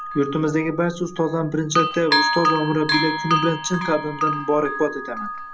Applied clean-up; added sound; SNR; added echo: none; Bell; 2 dB; none.